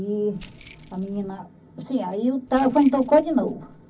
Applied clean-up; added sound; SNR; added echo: none; Keys jangling; 17 dB; reverberation time 0.4 s.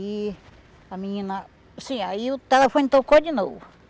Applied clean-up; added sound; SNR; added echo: none; none; none; none.